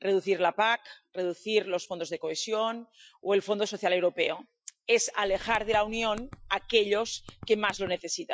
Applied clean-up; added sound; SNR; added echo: classical method Wiener filter.